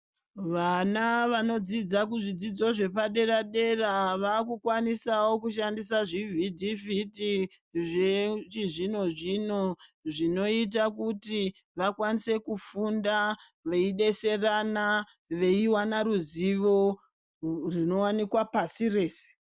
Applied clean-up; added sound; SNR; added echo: none; none; none; none.